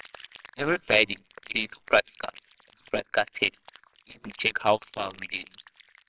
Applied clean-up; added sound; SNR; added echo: neural separator model SepFormer WHAMR!.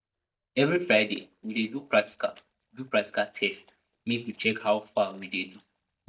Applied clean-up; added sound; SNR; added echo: neural mask model DeepFilterNet 3.